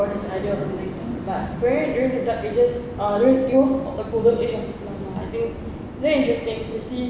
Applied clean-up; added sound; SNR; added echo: none; none; none; none.